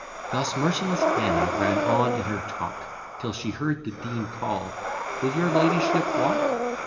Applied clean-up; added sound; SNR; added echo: none; Breathing; -1 dB; reverberation time 1.0 s.